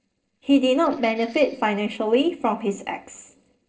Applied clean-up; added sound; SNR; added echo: neural separator model SepFormer DNS4.